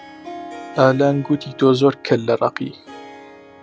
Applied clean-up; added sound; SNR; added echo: none; Harp; 18 dB; none.